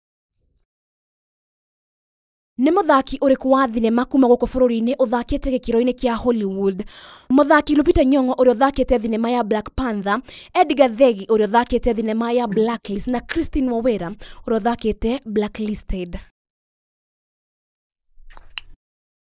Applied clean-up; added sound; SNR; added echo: neural mask model Resemble Enhance denoiser.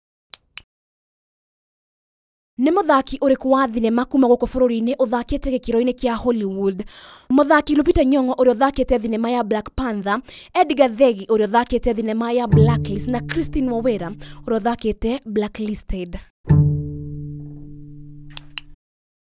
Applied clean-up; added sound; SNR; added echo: none; Bowed string instrument; 2 dB; none.